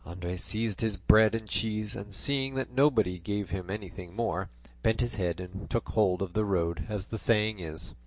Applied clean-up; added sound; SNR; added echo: none; none; none; none.